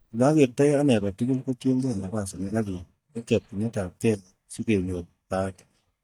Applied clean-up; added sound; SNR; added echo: neural mask model DeepFilterNet 3.